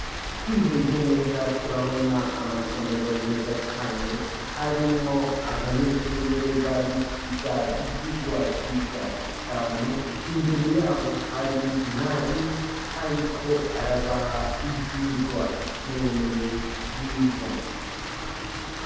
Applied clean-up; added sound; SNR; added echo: none; Rain; 6 dB; reverberation time 1.2 s.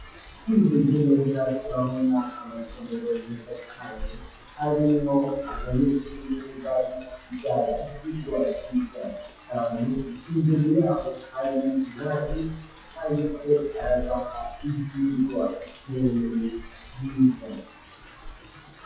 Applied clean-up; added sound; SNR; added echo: classical method WPE with log-MMSE.